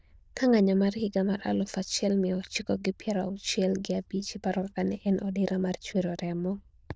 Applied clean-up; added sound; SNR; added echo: neural diffusion model UNIVERSE++.